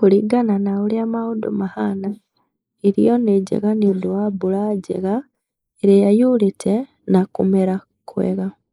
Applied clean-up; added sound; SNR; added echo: neural mask model Resemble Enhance denoiser.